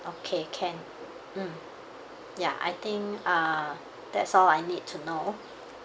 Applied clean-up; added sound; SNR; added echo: none; none; none; none.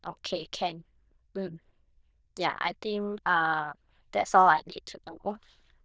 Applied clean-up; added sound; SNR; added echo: neural diffusion model UNIVERSE++.